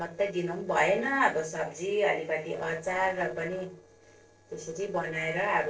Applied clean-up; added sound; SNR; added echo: neural separator model SepFormer DNS4.